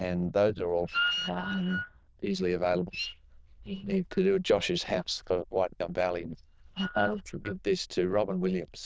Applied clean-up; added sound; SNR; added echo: neural diffusion model UNIVERSE++.